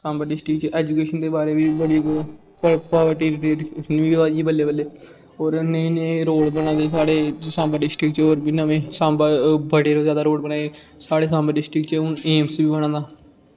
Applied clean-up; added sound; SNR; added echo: neural separator model SepFormer DNS4.